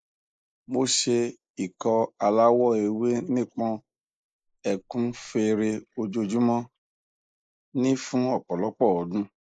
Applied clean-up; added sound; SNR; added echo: neural mask model Resemble Enhance denoiser.